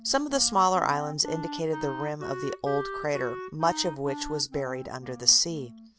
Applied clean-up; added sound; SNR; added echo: none; Wind instrument, woodwind instrument; 11 dB; none.